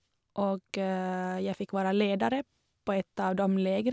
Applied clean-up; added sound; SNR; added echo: none; none; none; none.